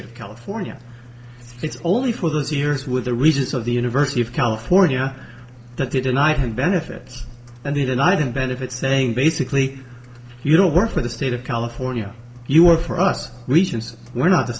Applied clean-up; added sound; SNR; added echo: none; Engine; 20 dB; reverberation time 0.8 s.